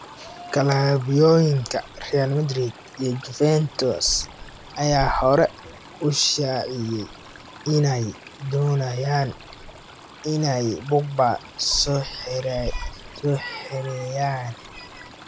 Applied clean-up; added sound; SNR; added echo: none; Stream; 15 dB; none.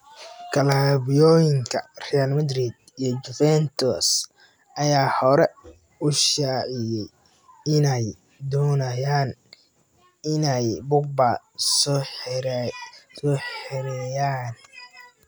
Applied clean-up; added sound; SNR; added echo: none; none; none; none.